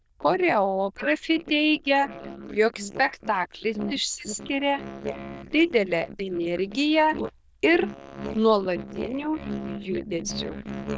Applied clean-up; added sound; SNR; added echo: neural diffusion model UNIVERSE++.